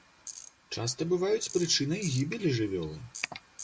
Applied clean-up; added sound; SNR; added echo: none; Tools; 17 dB; none.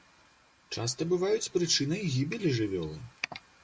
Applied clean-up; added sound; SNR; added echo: none; none; none; none.